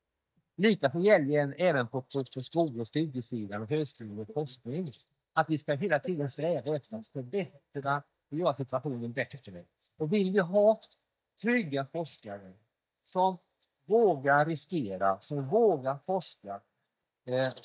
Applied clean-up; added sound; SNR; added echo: neural mask model DeepFilterNet 3.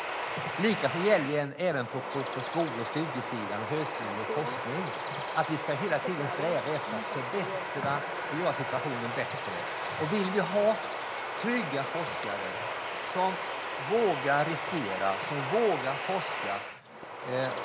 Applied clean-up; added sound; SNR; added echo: none; Bird vocalization, bird call, bird song; 3 dB; none.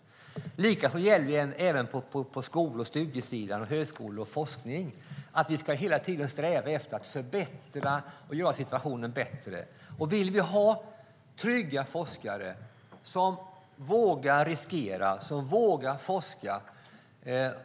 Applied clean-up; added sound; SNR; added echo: none; none; none; none.